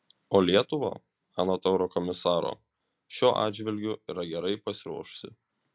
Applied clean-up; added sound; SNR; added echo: none; none; none; none.